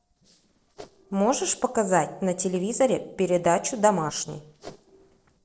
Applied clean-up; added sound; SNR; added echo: neural separator model SepFormer DNS4.